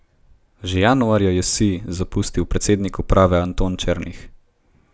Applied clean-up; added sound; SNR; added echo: none; none; none; none.